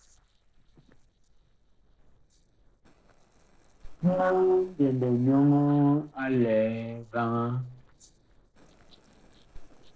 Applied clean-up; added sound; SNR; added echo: neural separator model SepFormer DNS4.